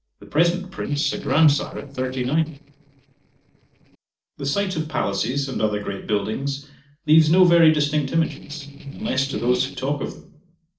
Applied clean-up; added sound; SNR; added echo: neural separator model SepFormer DNS4.